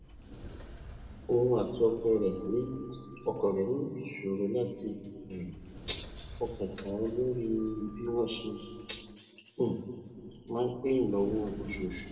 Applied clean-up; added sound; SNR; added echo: none; Sliding door; 17 dB; reverberation time 1.8 s.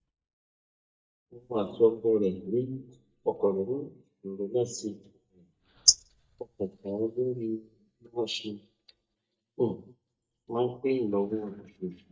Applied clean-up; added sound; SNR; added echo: neural mask model DeepFilterNet 3.